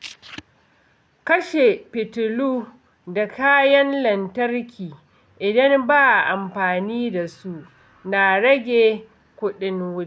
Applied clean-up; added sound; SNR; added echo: none; none; none; none.